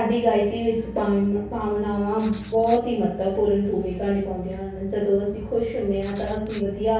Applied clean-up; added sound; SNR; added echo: none; Writing; 18 dB; reverberation time 0.6 s.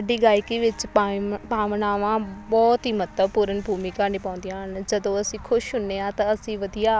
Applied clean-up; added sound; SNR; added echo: none; none; none; none.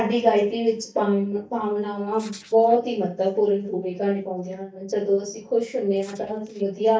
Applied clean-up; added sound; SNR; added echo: neural mask model DeepFilterNet 3.